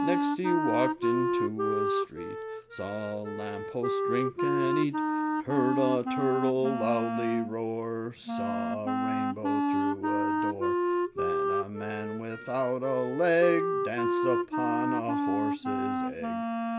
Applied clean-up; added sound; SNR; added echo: none; Wind instrument, woodwind instrument; -2 dB; none.